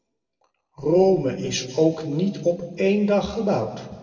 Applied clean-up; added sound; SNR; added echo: none; none; none; reverberation time 1.4 s.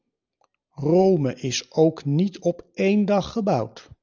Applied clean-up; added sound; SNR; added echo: none; none; none; none.